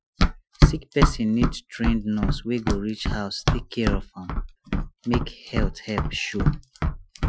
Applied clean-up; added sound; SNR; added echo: classical method Wiener filter.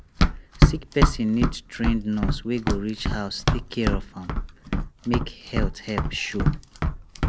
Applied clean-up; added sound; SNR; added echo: none; Run; -5 dB; none.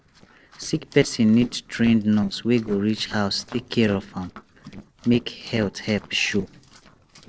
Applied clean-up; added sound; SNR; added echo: neural separator model SepFormer DNS4.